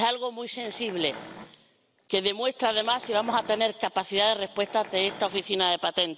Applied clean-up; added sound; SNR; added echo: none; Wild animals; 18 dB; none.